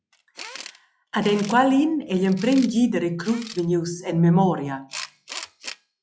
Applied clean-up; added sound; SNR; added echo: classical method log-MMSE.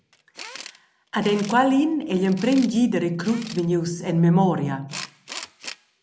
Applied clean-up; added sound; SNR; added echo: none; Tools; 18 dB; none.